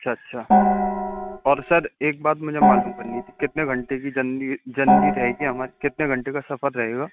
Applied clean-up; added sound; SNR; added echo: neural mask model RNNoise.